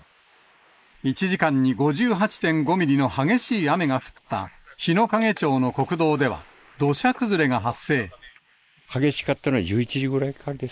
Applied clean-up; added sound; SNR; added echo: neural mask model Resemble Enhance denoiser.